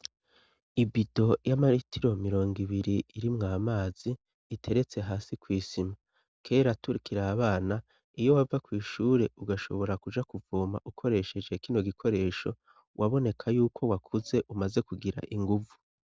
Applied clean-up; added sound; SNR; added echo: none; none; none; none.